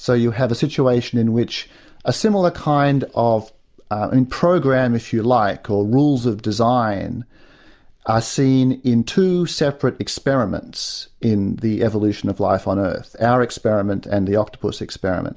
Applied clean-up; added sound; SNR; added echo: none; none; none; none.